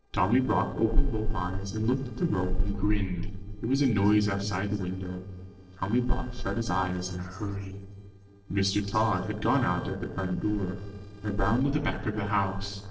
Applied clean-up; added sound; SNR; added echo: neural separator model SepFormer DNS4.